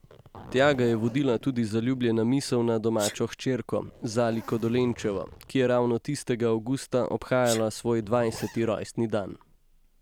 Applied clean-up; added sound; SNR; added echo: none; Sneeze + Zipper (clothing); 18 dB; none.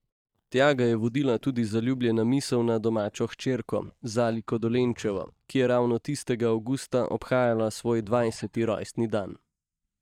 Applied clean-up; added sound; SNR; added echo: neural mask model DeepFilterNet 3.